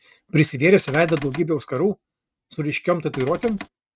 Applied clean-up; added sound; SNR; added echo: neural mask model RNNoise.